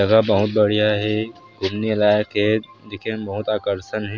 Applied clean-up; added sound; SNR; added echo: none; none; none; none.